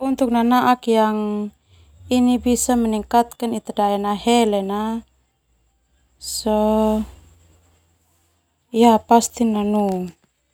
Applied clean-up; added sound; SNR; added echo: none; none; none; none.